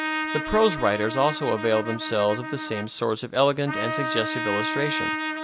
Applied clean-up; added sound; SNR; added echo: none; Trumpet; 5 dB; none.